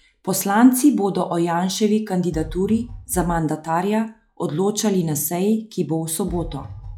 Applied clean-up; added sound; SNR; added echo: classical method log-MMSE.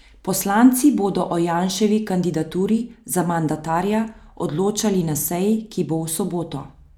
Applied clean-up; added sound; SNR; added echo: none; none; none; none.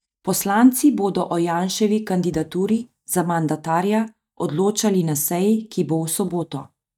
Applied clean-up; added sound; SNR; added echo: neural mask model DeepFilterNet 3.